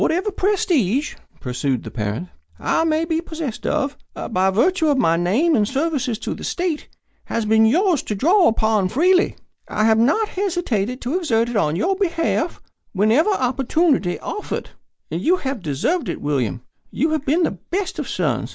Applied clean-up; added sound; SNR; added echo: none; none; none; none.